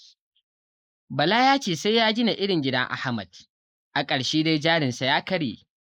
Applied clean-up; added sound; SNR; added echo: neural mask model Resemble Enhance denoiser.